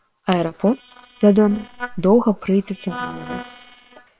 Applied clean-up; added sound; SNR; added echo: neural separator model SepFormer WHAM!.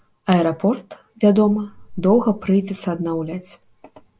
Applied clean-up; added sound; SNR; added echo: none; none; none; none.